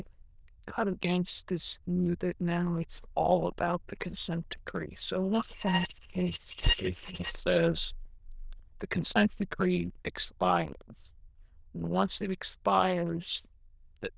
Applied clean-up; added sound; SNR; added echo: neural diffusion model UNIVERSE++.